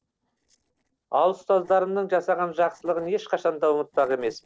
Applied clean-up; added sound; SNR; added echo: neural separator model SepFormer DNS4.